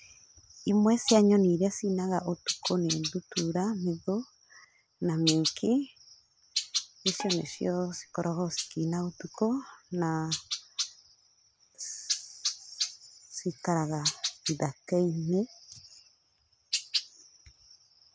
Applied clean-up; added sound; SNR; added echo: none; Bowed string instrument; 19 dB; none.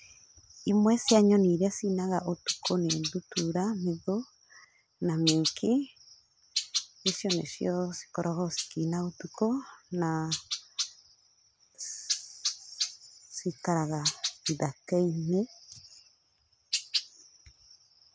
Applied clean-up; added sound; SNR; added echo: none; none; none; none.